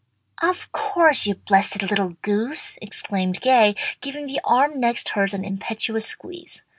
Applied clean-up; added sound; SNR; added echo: none; none; none; none.